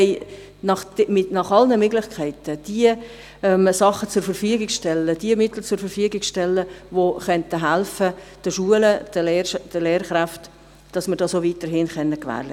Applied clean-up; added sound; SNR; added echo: none; none; none; none.